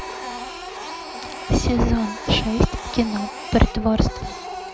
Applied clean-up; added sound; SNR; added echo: none; Printer; 10 dB; none.